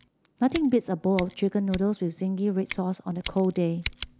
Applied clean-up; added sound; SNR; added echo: none; Scissors; 15 dB; none.